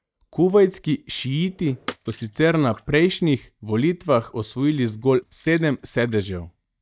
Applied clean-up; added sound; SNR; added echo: neural mask model DeepFilterNet 3.